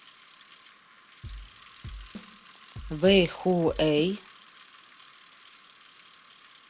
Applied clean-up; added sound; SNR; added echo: none; Bicycle + Drum kit; 16 dB; none.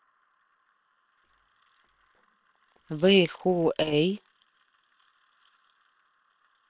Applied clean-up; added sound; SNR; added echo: neural separator model SepFormer WHAM!.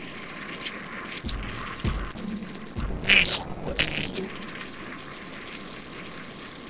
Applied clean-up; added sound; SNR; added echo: neural separator model SepFormer DNS4.